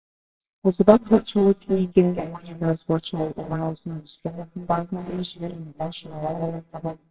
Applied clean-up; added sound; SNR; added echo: neural separator model SepFormer WHAMR!.